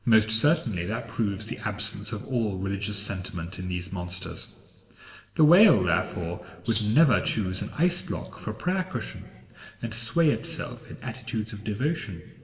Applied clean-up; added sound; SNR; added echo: neural separator model SepFormer DNS4.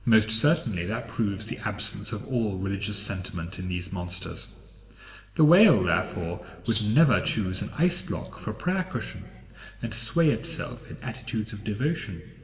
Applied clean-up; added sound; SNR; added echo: none; Rattle (instrument); 2 dB; reverberation time 1.7 s.